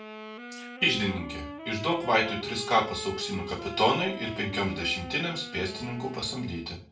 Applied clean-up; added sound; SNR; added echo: none; Wind instrument, woodwind instrument; 11 dB; reverberation time 0.3 s.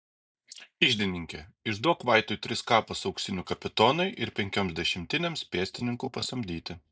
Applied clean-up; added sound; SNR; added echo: none; none; none; none.